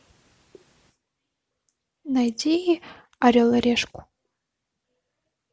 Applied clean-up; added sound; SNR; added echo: none; none; none; none.